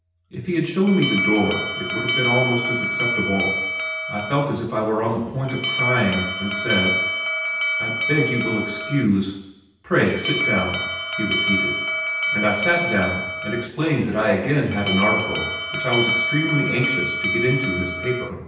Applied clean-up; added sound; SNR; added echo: none; Alarm; 2 dB; reverberation time 0.9 s.